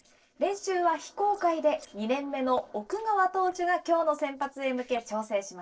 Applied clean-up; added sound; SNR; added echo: neural separator model SepFormer DNS4.